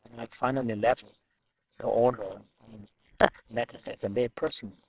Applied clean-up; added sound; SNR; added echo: neural separator model SepFormer WHAMR!.